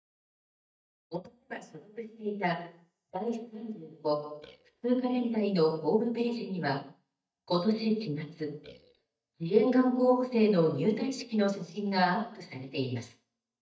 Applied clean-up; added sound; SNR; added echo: neural mask model DeepFilterNet 3.